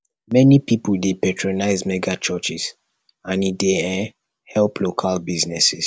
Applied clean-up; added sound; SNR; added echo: none; none; none; none.